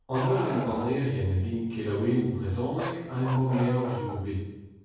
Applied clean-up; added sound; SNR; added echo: none; Bark; 11 dB; reverberation time 1.3 s.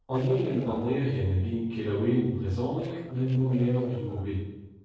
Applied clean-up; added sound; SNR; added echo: neural separator model SepFormer DNS4.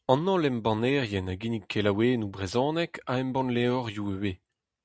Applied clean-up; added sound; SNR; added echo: none; none; none; none.